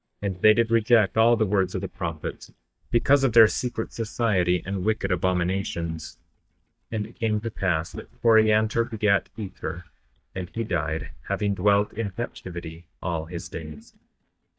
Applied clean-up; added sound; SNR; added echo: neural mask model DeepFilterNet 3.